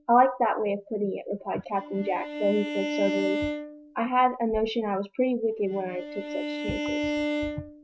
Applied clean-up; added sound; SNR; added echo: neural mask model RNNoise.